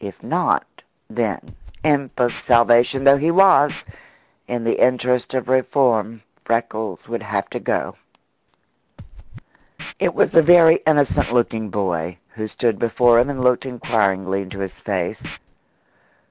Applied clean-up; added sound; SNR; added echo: none; Scratching (performance technique); 19 dB; none.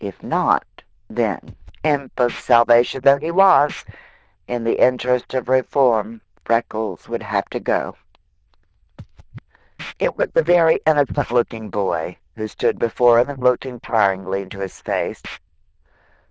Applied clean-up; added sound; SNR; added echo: neural diffusion model UNIVERSE++.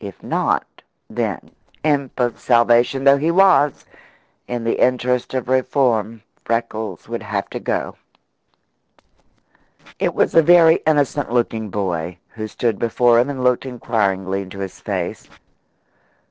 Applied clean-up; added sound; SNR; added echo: neural separator model SepFormer DNS4.